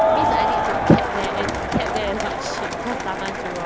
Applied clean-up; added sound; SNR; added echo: none; Crowd; -3 dB; none.